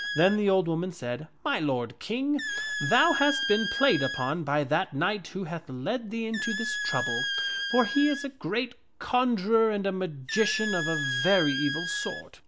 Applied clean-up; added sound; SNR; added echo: none; Squeak; 6 dB; none.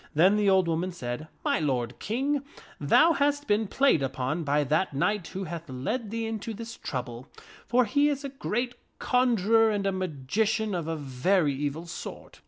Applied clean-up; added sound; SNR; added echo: none; none; none; none.